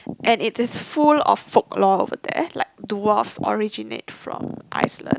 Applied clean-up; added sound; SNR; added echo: none; none; none; none.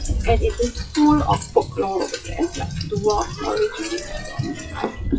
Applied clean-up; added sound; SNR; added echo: classical method WPE with log-MMSE.